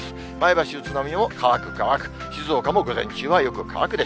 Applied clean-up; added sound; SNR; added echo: none; none; none; none.